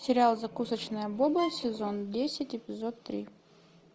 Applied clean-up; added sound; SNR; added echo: none; Bowed string instrument; 15 dB; none.